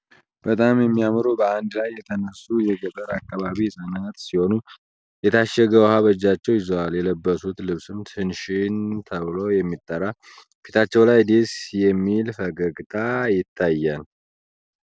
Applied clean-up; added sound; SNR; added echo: none; none; none; none.